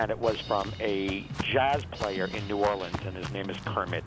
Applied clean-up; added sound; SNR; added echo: none; Drum kit + Walk, footsteps; 7 dB; none.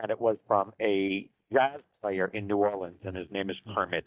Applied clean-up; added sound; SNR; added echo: neural mask model DeepFilterNet 3.